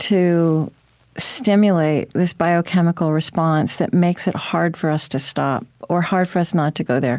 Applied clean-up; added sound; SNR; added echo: none; none; none; none.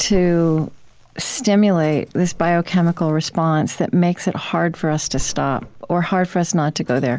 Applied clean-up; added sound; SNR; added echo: none; Drawer open or close; 16 dB; none.